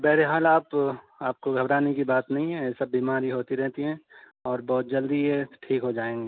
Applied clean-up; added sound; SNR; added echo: none; none; none; none.